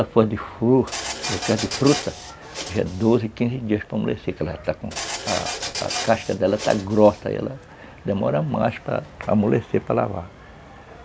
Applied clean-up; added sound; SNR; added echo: none; Printer; 8 dB; none.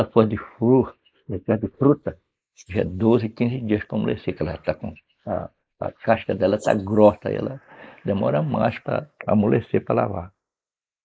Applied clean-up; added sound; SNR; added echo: neural mask model Resemble Enhance denoiser.